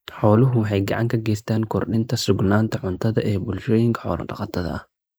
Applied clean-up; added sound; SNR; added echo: neural mask model Resemble Enhance denoiser.